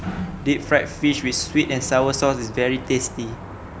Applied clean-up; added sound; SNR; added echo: none; Sliding door; 11 dB; none.